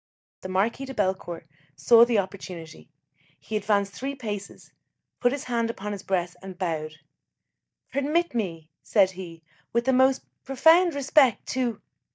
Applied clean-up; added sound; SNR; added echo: neural mask model DeepFilterNet 3.